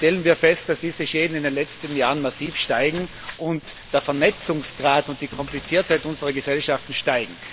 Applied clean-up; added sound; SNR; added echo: none; Frying (food); 17 dB; none.